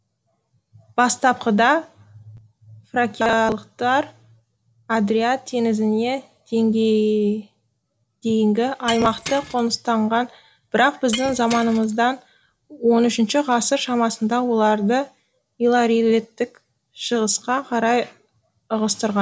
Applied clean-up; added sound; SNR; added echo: none; Shatter; 15 dB; none.